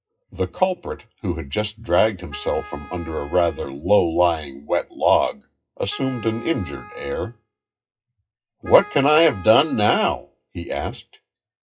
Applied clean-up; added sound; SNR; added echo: classical method WPE with log-MMSE.